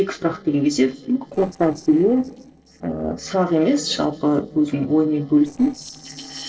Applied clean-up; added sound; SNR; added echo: neural separator model SepFormer DNS4.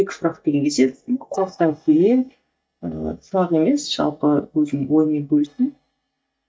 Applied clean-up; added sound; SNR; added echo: neural mask model DeepFilterNet 3.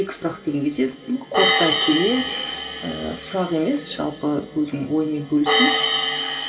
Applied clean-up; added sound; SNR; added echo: none; Hi-hat; -1 dB; reverberation time 2.6 s.